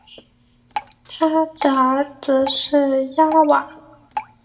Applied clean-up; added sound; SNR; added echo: none; Drip; 16 dB; reverberation time 0.4 s.